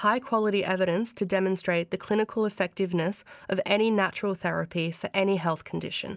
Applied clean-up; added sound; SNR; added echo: none; none; none; none.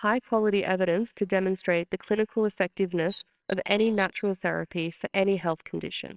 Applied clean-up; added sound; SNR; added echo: neural separator model SepFormer WHAMR!.